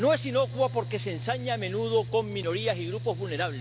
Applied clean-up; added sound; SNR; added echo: none; Mechanical fan; 8 dB; none.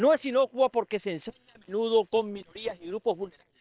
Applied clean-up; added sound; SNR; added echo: neural separator model SepFormer WHAM!.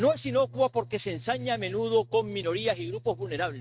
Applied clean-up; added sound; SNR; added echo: neural mask model RNNoise.